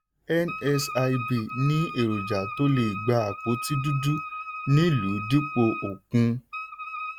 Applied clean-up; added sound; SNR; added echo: none; Wind instrument, woodwind instrument; 10 dB; none.